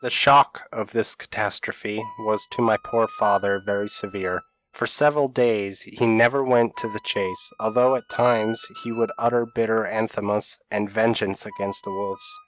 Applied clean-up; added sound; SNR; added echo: neural mask model RNNoise.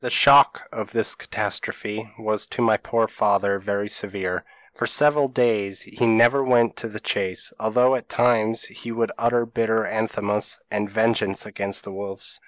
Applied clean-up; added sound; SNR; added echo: neural mask model Resemble Enhance denoiser.